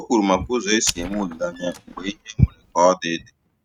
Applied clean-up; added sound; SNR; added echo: neural mask model RNNoise.